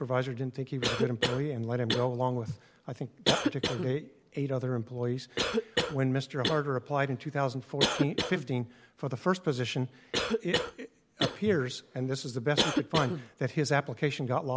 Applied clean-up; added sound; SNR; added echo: none; Cough; 2 dB; none.